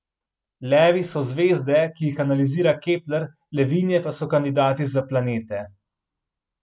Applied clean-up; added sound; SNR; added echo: none; none; none; none.